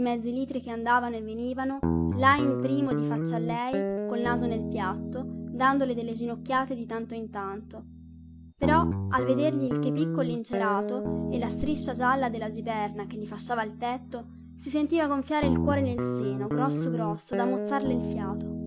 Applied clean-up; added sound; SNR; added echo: none; Guitar; 2 dB; none.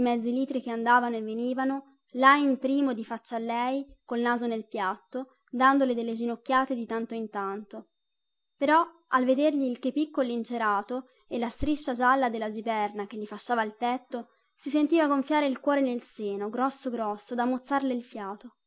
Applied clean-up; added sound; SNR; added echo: none; none; none; none.